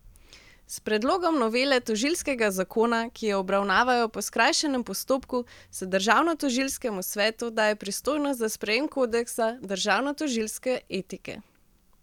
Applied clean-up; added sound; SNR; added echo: none; none; none; none.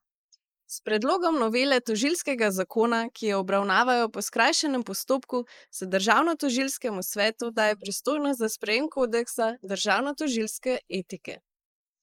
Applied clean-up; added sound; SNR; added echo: neural mask model Resemble Enhance denoiser.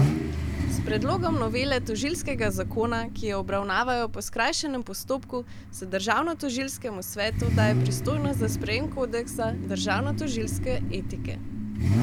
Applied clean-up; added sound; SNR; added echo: none; Idling / Accelerating, revving, vroom / Car; 0 dB; none.